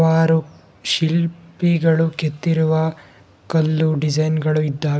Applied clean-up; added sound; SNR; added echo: none; none; none; none.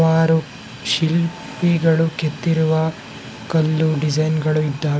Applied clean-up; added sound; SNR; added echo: none; Train; 17 dB; none.